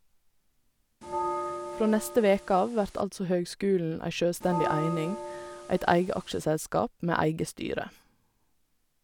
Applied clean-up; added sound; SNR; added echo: none; Bell; 7 dB; none.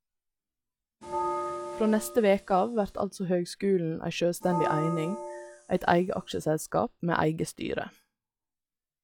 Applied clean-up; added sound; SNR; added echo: classical method log-MMSE.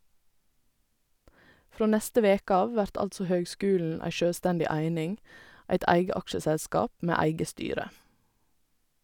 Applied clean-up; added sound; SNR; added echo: none; none; none; none.